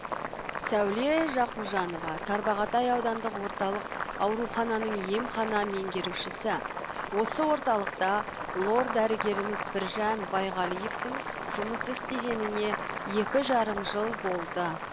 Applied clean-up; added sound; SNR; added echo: none; Boiling; 5 dB; none.